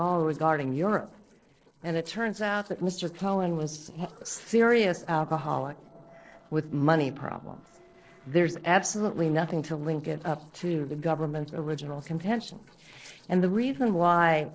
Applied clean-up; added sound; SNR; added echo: neural separator model SepFormer DNS4.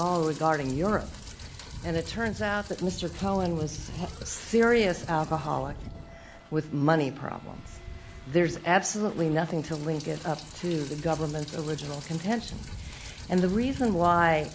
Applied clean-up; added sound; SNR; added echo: none; Rain; 13 dB; none.